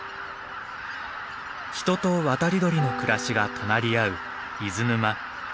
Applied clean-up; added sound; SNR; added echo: none; none; none; none.